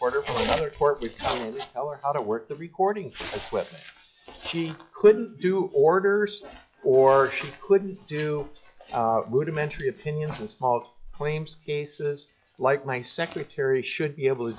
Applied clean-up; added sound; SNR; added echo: classical method log-MMSE.